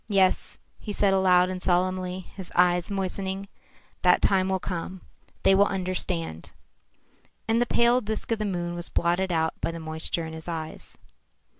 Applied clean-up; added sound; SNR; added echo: none; none; none; none.